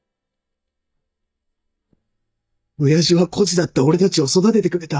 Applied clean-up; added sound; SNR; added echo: neural mask model DeepFilterNet 3.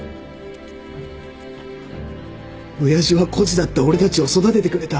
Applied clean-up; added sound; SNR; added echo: none; Motorcycle / Engine; 19 dB; none.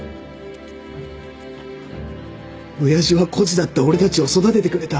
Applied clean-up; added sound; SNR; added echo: none; none; none; none.